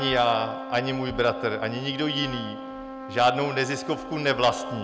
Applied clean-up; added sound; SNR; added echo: none; Trumpet; 10 dB; none.